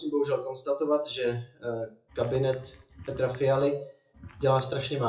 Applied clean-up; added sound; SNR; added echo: classical method WPE with log-MMSE.